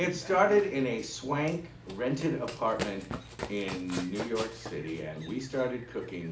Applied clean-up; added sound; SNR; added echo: none; Run; 12 dB; reverberation time 0.4 s.